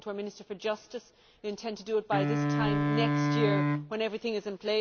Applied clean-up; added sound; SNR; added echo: none; Wind instrument, woodwind instrument; -4 dB; none.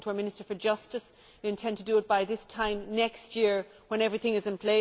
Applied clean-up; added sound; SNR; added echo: none; none; none; none.